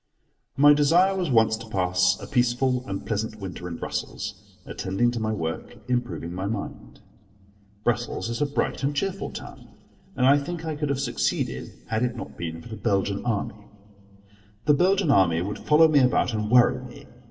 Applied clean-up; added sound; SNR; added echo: none; none; none; reverberation time 1.7 s.